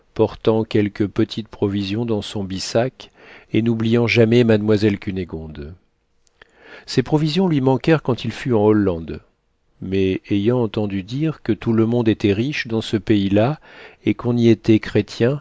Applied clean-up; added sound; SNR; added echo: none; none; none; none.